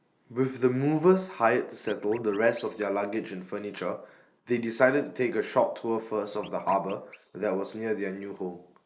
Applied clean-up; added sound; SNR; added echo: neural mask model Resemble Enhance denoiser.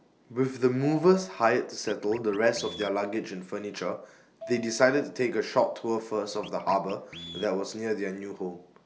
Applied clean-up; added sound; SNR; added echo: none; Marimba, xylophone + Scratching (performance technique); 19 dB; none.